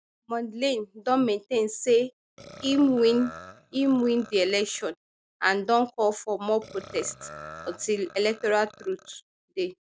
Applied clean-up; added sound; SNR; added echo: neural mask model DeepFilterNet 3.